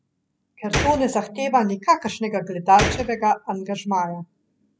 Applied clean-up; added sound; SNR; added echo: none; Gunshot, gunfire; 8 dB; none.